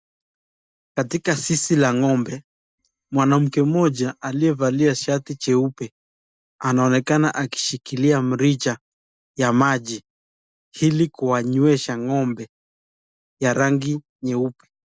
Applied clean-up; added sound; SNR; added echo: neural mask model DeepFilterNet 3.